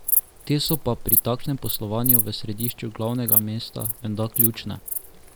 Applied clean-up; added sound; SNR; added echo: none; Insect; -2 dB; none.